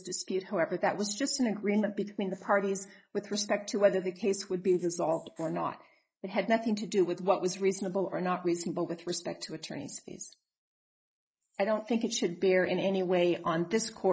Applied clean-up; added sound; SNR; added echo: neural mask model Resemble Enhance denoiser.